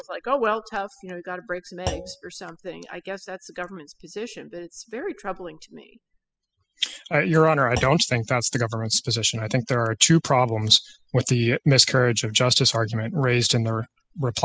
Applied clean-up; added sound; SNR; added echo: classical method spectral subtraction.